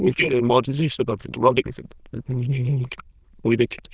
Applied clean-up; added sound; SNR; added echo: neural diffusion model UNIVERSE++.